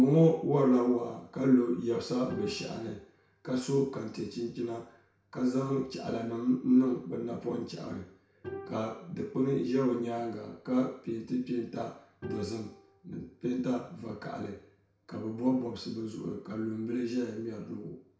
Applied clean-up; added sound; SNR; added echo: none; Bowed string instrument; 18 dB; reverberation time 0.6 s.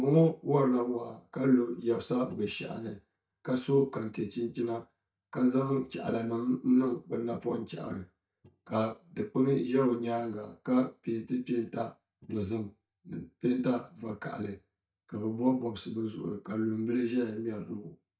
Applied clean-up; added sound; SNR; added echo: neural mask model DeepFilterNet 3.